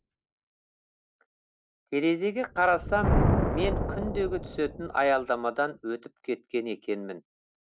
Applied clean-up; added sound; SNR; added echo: none; Thunder; 2 dB; none.